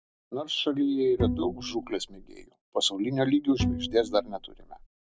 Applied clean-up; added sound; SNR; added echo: none; Bowed string instrument; 4 dB; none.